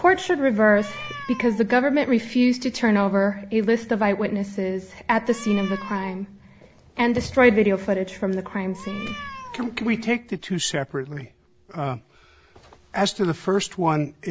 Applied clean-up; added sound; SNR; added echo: none; Meow; 15 dB; none.